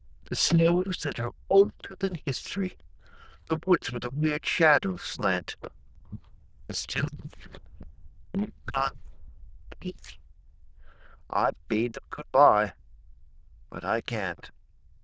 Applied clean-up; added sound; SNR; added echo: neural diffusion model UNIVERSE++.